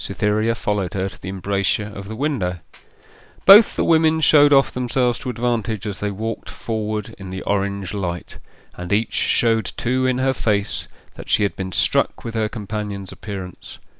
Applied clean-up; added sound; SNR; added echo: none; none; none; none.